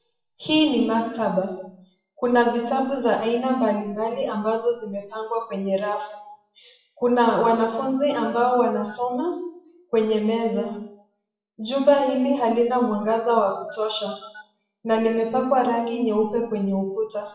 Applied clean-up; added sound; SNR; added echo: classical method WPE with log-MMSE.